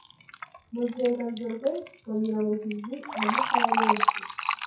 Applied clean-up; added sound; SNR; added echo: classical method WPE with log-MMSE.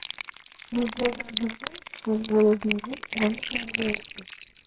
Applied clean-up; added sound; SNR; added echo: neural separator model SepFormer WHAMR!.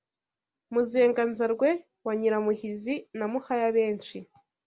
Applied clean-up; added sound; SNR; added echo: none; none; none; none.